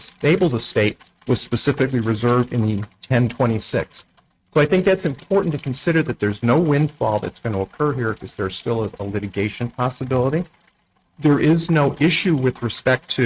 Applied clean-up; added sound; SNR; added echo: neural mask model RNNoise.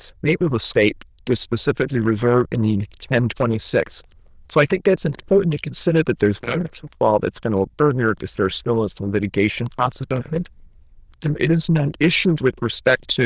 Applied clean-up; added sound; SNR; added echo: neural diffusion model UNIVERSE++.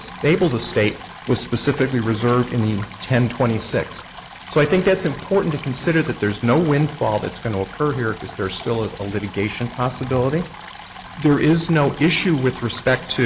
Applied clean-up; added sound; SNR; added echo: none; Stream; 18 dB; none.